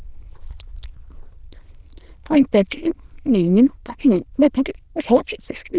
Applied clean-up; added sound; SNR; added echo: neural diffusion model UNIVERSE++.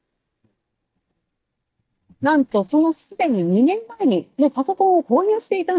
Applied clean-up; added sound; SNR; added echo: neural mask model DeepFilterNet 3.